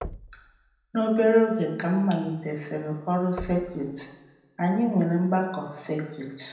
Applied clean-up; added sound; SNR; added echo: none; Knock; 19 dB; reverberation time 0.8 s.